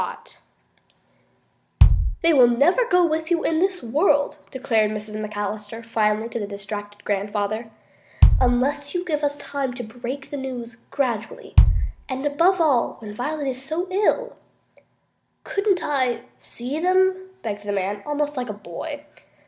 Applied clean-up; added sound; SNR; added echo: none; Bass drum; -2 dB; none.